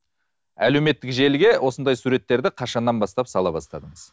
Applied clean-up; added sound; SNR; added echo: none; none; none; none.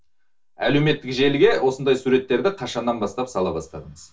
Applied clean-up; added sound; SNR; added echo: none; none; none; reverberation time 0.2 s.